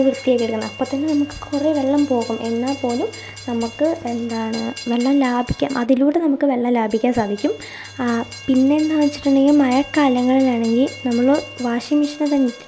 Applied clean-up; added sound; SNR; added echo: none; Train; 19 dB; none.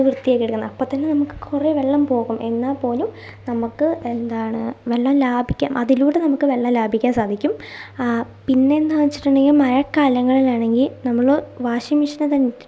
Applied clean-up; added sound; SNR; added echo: none; none; none; none.